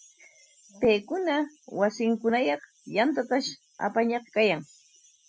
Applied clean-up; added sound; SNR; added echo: classical method Wiener filter.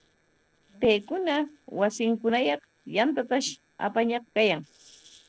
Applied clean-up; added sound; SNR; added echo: neural separator model SepFormer DNS4.